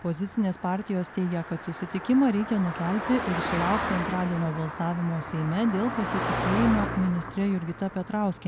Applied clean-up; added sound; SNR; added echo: none; Car passing by; 6 dB; none.